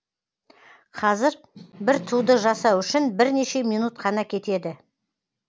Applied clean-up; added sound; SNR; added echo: none; none; none; none.